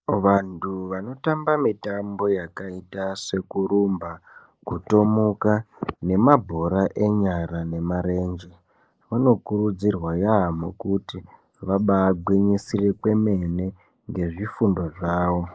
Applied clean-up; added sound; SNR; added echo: neural mask model Resemble Enhance denoiser.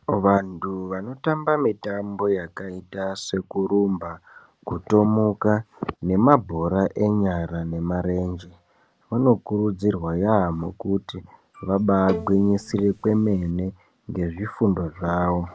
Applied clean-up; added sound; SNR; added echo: none; Bowed string instrument; 13 dB; none.